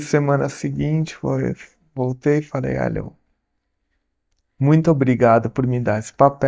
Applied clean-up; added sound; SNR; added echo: neural mask model DeepFilterNet 3.